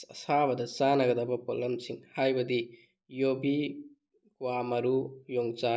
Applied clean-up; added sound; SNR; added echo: none; none; none; none.